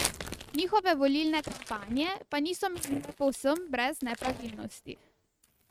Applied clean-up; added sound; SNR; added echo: neural mask model RNNoise.